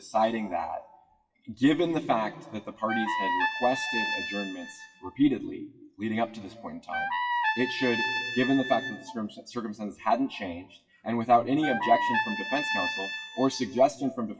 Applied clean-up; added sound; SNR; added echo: classical method WPE with log-MMSE.